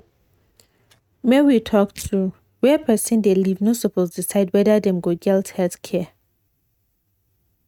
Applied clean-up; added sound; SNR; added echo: neural mask model RNNoise.